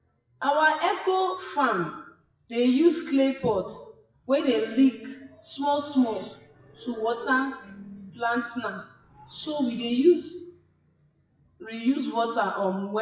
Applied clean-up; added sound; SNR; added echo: classical method WPE with log-MMSE.